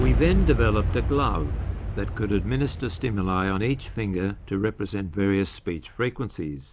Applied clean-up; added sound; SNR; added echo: none; Boom; 2 dB; none.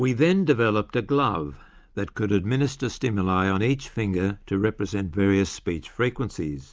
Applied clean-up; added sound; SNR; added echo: none; none; none; none.